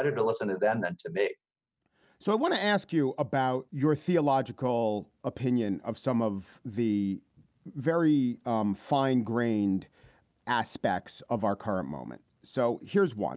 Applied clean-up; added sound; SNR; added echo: none; none; none; none.